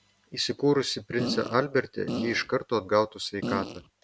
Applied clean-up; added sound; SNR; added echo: none; Fart; 5 dB; none.